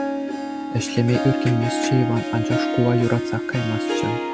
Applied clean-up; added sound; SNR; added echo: none; Harp; 2 dB; none.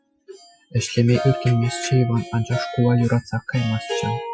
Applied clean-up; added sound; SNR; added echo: classical method Wiener filter.